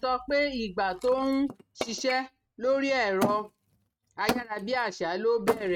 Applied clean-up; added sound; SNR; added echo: neural mask model RNNoise.